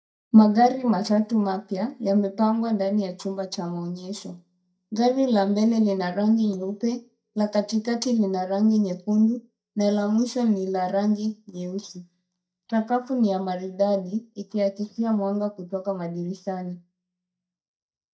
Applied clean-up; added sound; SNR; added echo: neural mask model DeepFilterNet 3.